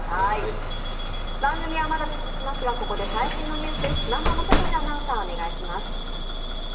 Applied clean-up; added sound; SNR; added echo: none; Bus / Alarm; -5 dB; reverberation time 1.3 s.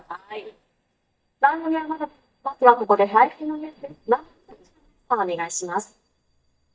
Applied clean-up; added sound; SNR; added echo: neural mask model DeepFilterNet 3.